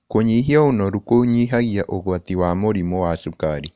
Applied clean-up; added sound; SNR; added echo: none; none; none; none.